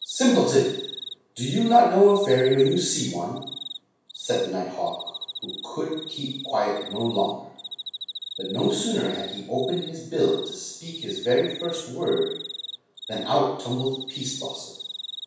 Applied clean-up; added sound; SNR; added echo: none; Cricket; 12 dB; reverberation time 0.7 s.